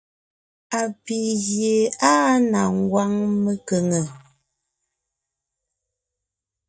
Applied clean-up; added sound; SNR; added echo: neural mask model DeepFilterNet 3.